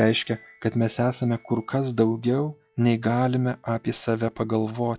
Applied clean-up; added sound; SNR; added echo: classical method log-MMSE.